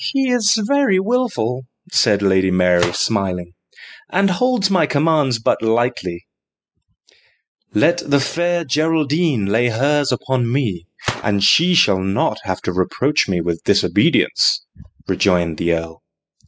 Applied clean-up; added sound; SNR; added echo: classical method spectral subtraction.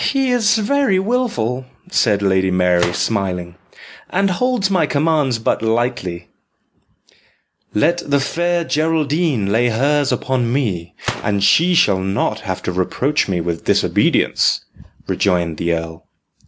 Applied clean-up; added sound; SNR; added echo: none; Gunshot, gunfire; 17 dB; none.